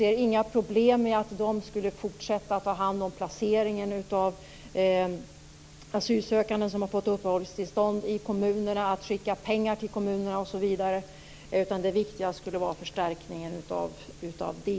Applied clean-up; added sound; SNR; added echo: none; none; none; none.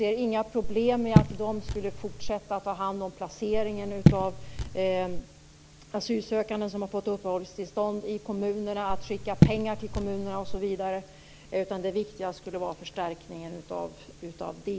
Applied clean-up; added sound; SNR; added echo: none; Raindrop / Drip; -4 dB; none.